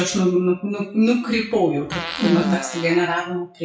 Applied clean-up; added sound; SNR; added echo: classical method WPE with log-MMSE.